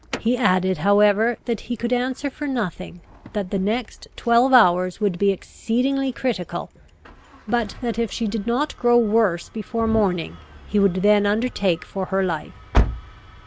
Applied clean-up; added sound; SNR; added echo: none; Engine starting; 11 dB; none.